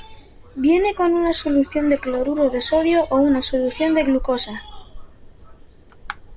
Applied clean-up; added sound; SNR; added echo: none; Fire; 17 dB; none.